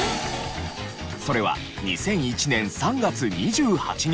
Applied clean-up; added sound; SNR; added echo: none; none; none; none.